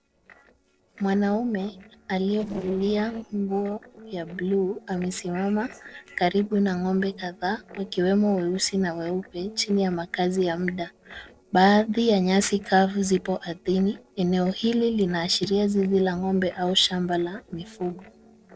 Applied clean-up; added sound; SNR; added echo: neural separator model SepFormer DNS4.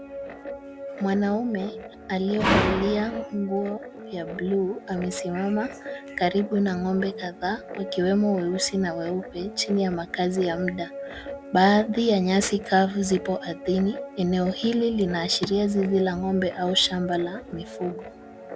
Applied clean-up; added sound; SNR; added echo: none; Guitar; 12 dB; none.